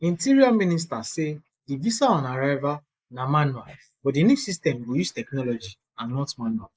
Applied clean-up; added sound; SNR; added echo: neural mask model Resemble Enhance denoiser.